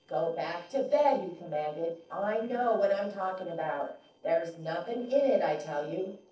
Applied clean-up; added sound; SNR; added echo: neural separator model SepFormer DNS4.